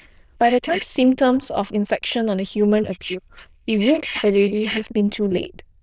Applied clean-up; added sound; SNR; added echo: neural diffusion model UNIVERSE++.